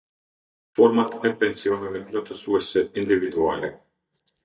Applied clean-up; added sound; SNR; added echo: neural mask model DeepFilterNet 3.